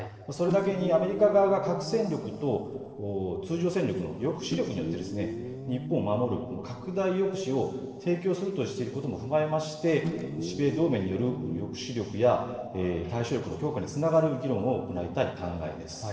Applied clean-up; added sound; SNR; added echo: neural separator model SepFormer DNS4.